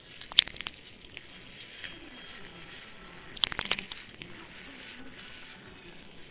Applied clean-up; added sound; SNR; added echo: neural separator model SepFormer WHAMR!.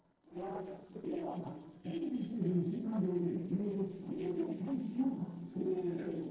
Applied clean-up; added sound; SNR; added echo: neural separator model SepFormer DNS4.